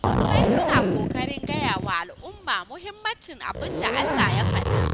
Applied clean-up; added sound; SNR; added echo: none; Zipper (clothing); -5 dB; none.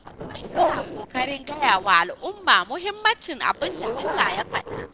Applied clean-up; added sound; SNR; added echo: neural separator model SepFormer DNS4.